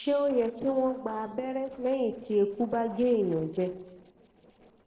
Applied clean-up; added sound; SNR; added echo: neural separator model SepFormer DNS4.